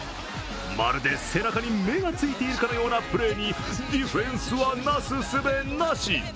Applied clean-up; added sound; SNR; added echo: none; Trumpet; 19 dB; none.